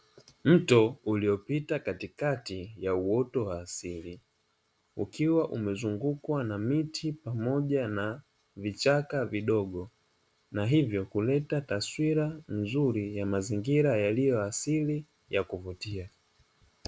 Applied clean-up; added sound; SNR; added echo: none; none; none; none.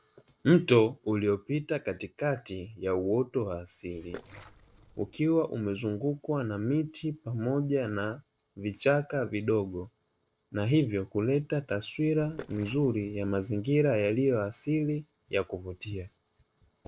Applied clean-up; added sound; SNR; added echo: neural separator model SepFormer DNS4.